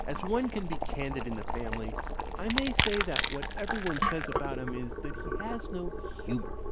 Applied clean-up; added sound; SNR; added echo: none; Crushing + Boiling; -4 dB; none.